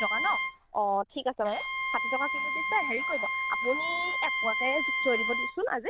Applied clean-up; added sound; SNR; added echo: neural diffusion model UNIVERSE++.